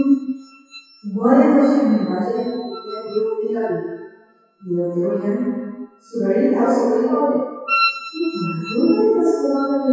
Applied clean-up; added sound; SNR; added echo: classical method WPE with log-MMSE.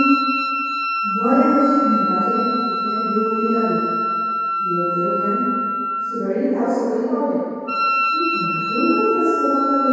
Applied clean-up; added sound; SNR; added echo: none; Wind instrument, woodwind instrument; 0 dB; reverberation time 2.0 s.